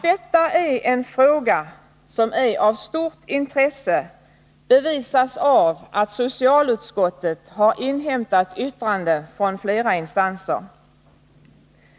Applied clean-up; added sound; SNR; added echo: none; none; none; none.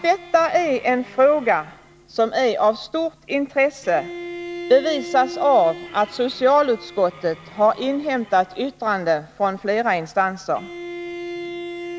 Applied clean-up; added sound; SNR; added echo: none; Bowed string instrument; 15 dB; none.